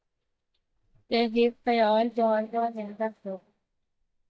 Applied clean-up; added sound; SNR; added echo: neural mask model DeepFilterNet 3.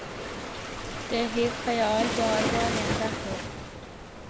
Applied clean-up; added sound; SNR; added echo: none; Waves, surf; 1 dB; none.